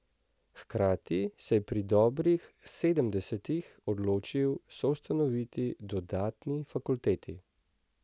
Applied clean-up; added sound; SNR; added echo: none; none; none; none.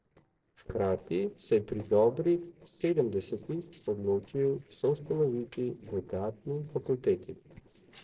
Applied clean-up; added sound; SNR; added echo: neural separator model SepFormer DNS4.